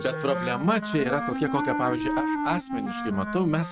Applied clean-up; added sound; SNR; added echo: neural mask model RNNoise.